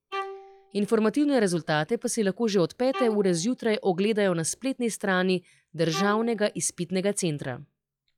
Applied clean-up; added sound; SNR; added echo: classical method log-MMSE.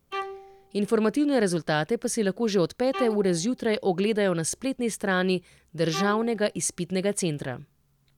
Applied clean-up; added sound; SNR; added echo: none; Bowed string instrument; 16 dB; none.